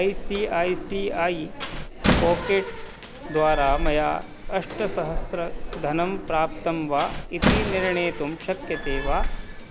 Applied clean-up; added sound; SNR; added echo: none; Slam; 2 dB; none.